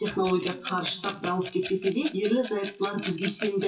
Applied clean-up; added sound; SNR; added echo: classical method WPE with log-MMSE.